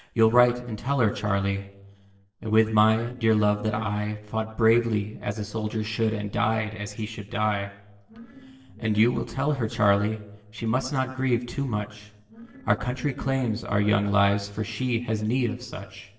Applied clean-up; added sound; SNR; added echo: neural separator model SepFormer DNS4.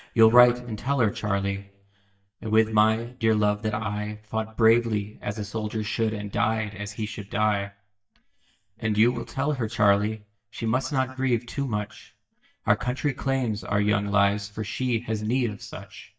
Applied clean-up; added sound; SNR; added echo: neural mask model DeepFilterNet 3.